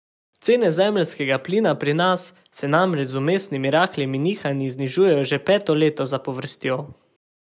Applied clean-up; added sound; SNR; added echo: none; none; none; none.